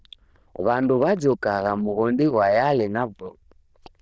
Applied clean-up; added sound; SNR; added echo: neural diffusion model UNIVERSE++.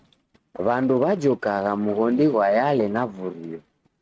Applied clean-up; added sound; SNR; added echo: neural mask model RNNoise.